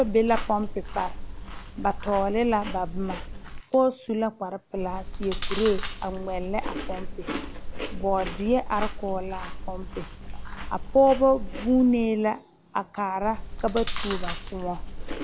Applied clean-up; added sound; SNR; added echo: none; Chewing, mastication; 6 dB; none.